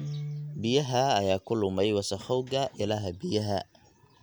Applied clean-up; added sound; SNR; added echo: none; Guitar; 14 dB; none.